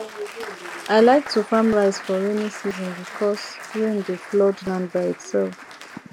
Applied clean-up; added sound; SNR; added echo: none; Applause; 15 dB; none.